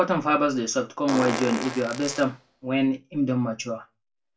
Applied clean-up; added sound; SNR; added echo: none; Fart; 8 dB; reverberation time 0.2 s.